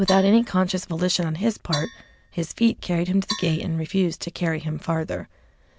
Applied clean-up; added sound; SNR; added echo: none; Percussion; 15 dB; none.